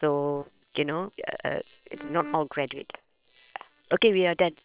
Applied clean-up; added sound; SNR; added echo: neural separator model SepFormer WHAM!.